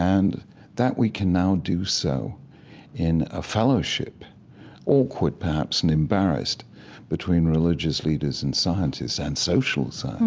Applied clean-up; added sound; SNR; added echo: none; none; none; none.